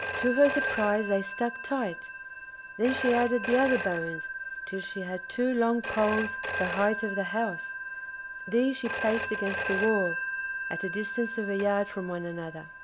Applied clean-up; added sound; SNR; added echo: none; Telephone; -4 dB; none.